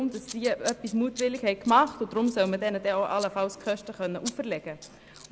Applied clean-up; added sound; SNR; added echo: none; Scissors; 17 dB; none.